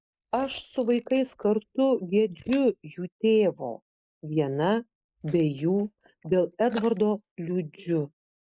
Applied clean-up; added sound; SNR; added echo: neural mask model Resemble Enhance denoiser.